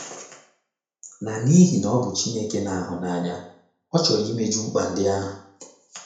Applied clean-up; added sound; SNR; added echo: none; none; none; reverberation time 0.5 s.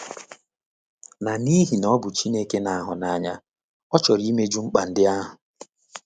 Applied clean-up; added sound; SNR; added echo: none; none; none; none.